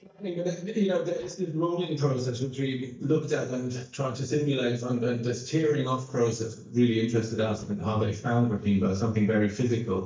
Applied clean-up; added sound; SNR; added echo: neural mask model DeepFilterNet 3.